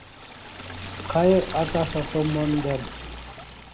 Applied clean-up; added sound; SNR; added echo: none; Liquid; 9 dB; none.